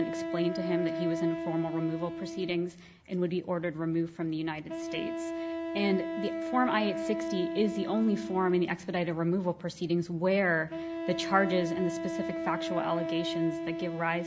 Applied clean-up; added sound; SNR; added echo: none; Wind instrument, woodwind instrument; 5 dB; none.